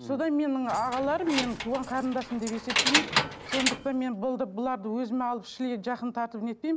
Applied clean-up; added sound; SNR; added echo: none; Keys jangling; 1 dB; none.